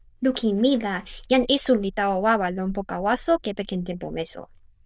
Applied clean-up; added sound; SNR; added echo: neural diffusion model UNIVERSE++.